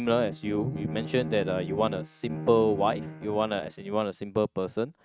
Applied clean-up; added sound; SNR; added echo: neural mask model RNNoise.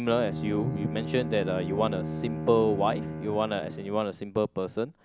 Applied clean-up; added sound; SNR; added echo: none; Bowed string instrument; 7 dB; none.